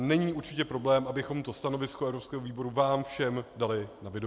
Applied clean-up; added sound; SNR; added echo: none; none; none; none.